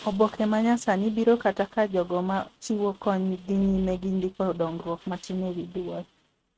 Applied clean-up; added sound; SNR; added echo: neural mask model RNNoise.